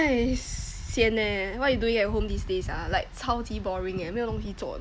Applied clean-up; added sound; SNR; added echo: none; none; none; none.